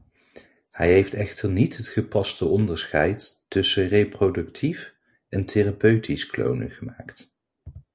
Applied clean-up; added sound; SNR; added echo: none; none; none; none.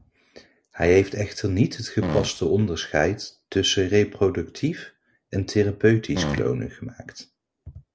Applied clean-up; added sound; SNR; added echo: none; Fart; 4 dB; none.